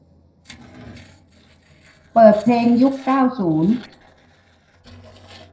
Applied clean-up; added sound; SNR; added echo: neural separator model SepFormer DNS4.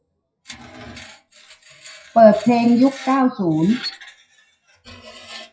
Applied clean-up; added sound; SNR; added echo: classical method WPE with log-MMSE.